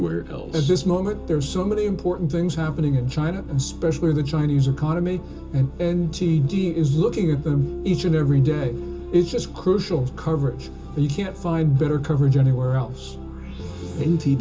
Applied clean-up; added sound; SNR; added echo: none; none; none; reverberation time 0.2 s.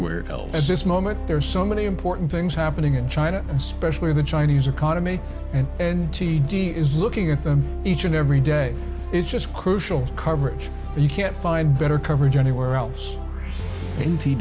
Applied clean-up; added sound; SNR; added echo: none; none; none; none.